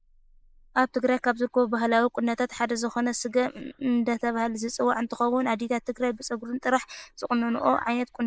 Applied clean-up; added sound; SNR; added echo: neural mask model Resemble Enhance denoiser.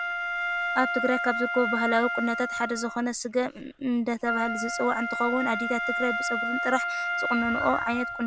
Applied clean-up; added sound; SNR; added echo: none; Wind instrument, woodwind instrument; 2 dB; none.